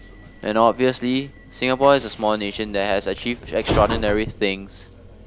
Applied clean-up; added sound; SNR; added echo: none; Train; 10 dB; none.